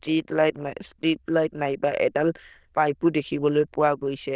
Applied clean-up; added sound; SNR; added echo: neural diffusion model UNIVERSE++.